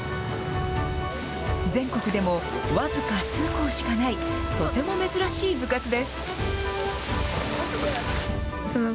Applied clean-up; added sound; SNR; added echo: none; Wind; 19 dB; none.